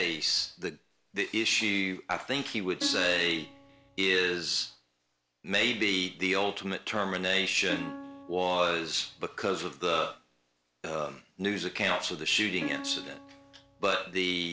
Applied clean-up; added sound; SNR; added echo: none; Plucked string instrument; 11 dB; none.